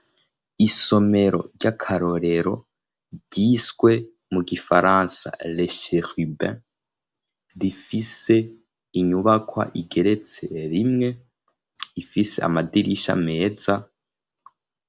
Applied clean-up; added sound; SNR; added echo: none; none; none; none.